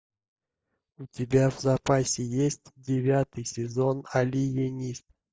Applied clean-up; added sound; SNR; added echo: neural mask model DeepFilterNet 3.